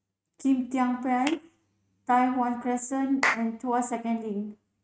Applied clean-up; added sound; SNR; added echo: neural mask model RNNoise.